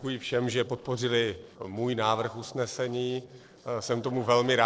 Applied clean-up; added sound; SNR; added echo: neural separator model SepFormer DNS4.